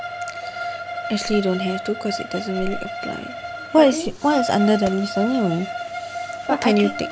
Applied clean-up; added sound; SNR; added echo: none; Bowed string instrument; 7 dB; none.